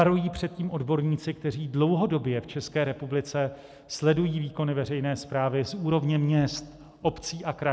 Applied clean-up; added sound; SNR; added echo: none; none; none; none.